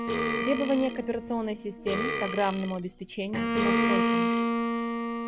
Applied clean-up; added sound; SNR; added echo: none; Burping, eructation + Bowed string instrument; -3 dB; none.